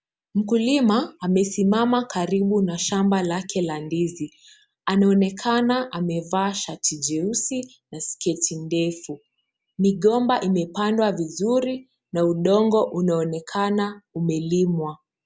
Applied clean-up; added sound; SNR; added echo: none; none; none; none.